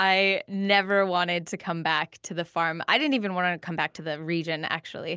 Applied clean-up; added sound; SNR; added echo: none; none; none; none.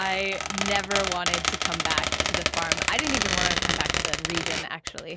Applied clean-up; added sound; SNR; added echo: none; Squeak; -4 dB; none.